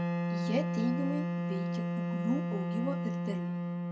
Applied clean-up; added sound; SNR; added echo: none; Wind instrument, woodwind instrument; -4 dB; reverberation time 1.7 s.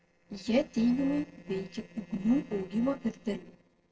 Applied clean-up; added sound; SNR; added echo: neural separator model SepFormer DNS4.